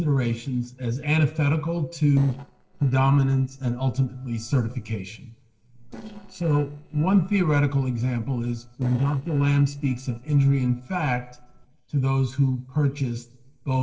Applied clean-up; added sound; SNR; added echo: neural separator model SepFormer DNS4.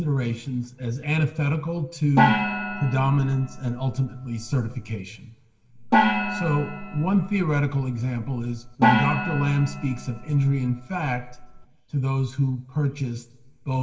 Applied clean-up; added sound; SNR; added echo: none; Gong; 2 dB; reverberation time 0.8 s.